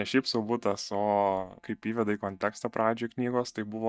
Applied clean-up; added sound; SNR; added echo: neural mask model DeepFilterNet 3.